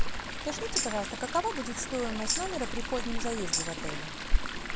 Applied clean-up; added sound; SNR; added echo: none; Chatter / Stream + Tambourine; -4 dB; none.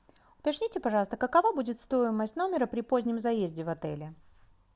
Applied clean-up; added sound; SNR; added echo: none; none; none; none.